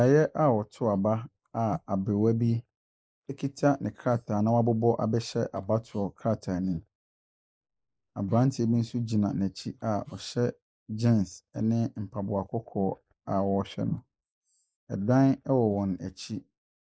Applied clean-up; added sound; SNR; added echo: neural mask model Resemble Enhance denoiser.